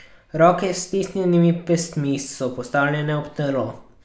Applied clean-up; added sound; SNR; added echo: none; none; none; none.